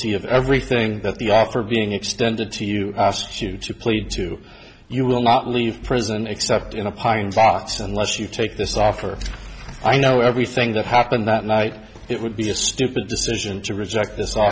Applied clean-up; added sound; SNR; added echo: none; none; none; none.